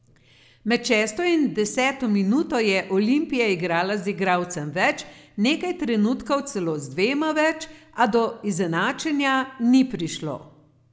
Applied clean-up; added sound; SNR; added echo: none; none; none; none.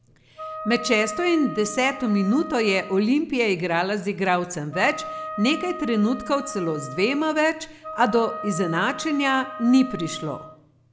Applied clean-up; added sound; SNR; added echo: none; Wind instrument, woodwind instrument; 12 dB; none.